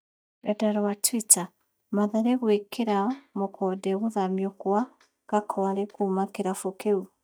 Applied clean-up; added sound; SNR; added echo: neural mask model DeepFilterNet 3.